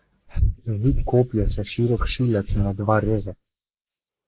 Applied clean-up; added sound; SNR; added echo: neural mask model Resemble Enhance denoiser.